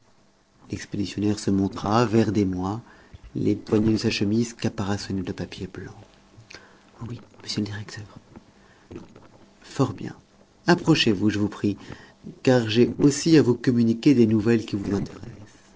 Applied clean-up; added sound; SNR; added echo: neural separator model SepFormer DNS4.